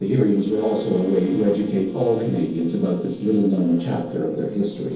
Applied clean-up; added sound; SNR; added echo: neural separator model SepFormer DNS4.